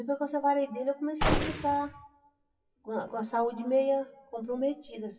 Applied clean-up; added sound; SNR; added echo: classical method WPE with log-MMSE.